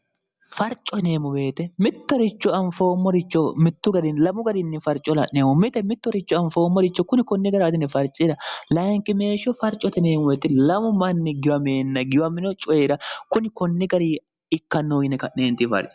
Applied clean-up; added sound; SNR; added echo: none; none; none; none.